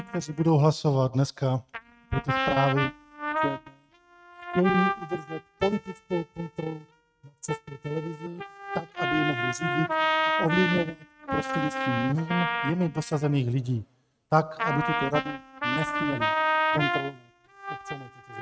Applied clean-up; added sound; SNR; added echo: neural mask model RNNoise.